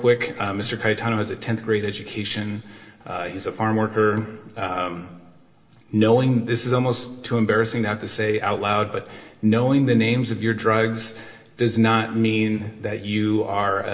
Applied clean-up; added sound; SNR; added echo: none; none; none; reverberation time 0.9 s.